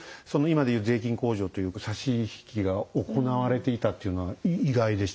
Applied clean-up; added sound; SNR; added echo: none; none; none; none.